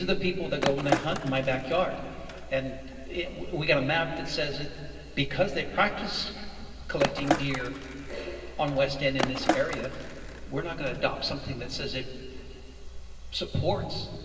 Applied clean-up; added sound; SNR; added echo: none; Skateboard; 4 dB; reverberation time 2.7 s.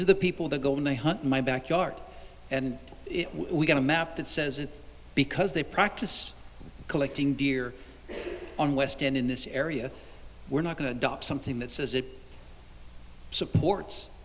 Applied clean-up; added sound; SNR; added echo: none; none; none; none.